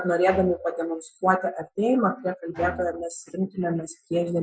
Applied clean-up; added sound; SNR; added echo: classical method Wiener filter.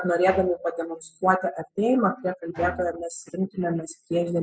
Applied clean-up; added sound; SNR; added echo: classical method spectral subtraction.